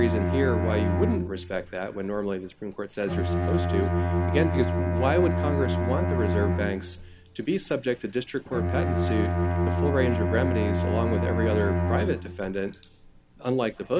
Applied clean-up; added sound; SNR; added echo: none; Bowed string instrument; -2 dB; none.